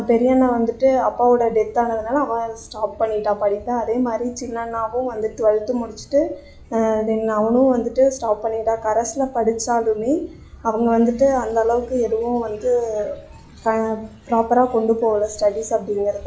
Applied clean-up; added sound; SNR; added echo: classical method log-MMSE.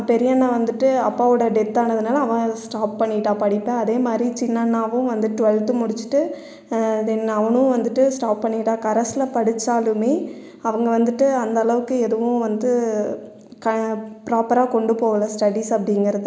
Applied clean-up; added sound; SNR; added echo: none; none; none; none.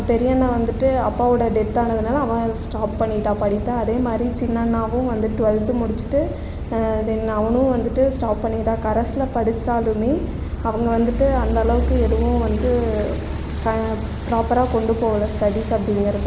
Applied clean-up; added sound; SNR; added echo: none; Car passing by / Idling / Accelerating, revving, vroom; 5 dB; none.